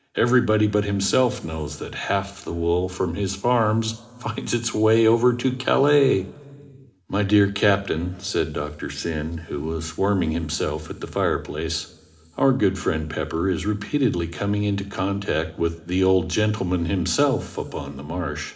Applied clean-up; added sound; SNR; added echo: none; none; none; reverberation time 2.7 s.